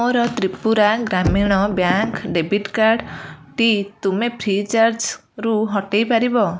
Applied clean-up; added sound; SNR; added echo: none; Knock; 11 dB; none.